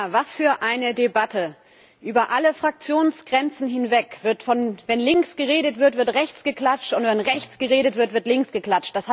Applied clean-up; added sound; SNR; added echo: none; none; none; none.